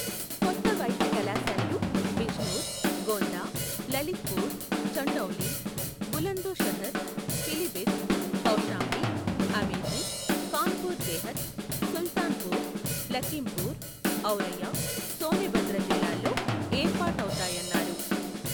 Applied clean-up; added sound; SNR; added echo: none; Drum / Drum kit; -5 dB; none.